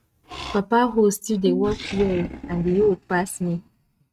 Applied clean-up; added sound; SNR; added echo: neural mask model RNNoise.